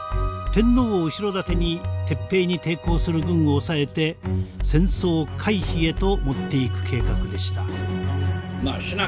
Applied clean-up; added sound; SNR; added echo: none; none; none; none.